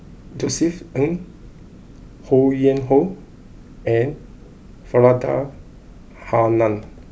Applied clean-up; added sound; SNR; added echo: none; none; none; none.